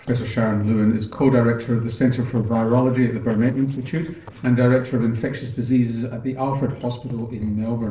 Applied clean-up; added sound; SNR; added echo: neural separator model SepFormer DNS4.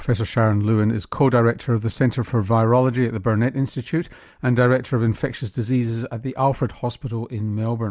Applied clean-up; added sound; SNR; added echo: none; none; none; none.